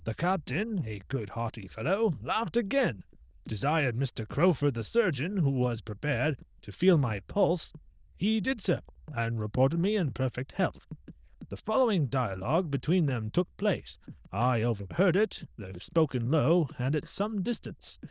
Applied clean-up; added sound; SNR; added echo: neural diffusion model UNIVERSE++.